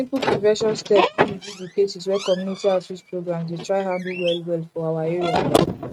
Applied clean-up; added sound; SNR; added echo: neural mask model RNNoise.